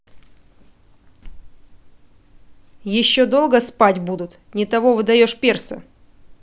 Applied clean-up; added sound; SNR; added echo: none; none; none; none.